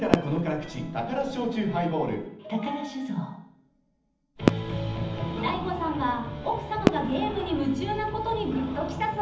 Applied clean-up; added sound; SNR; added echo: none; Fireworks; 4 dB; reverberation time 0.8 s.